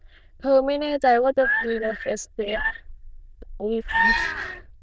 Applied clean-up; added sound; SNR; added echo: neural diffusion model UNIVERSE++.